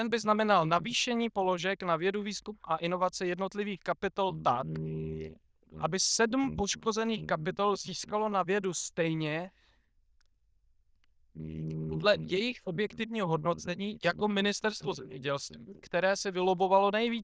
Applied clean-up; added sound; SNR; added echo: neural diffusion model UNIVERSE++.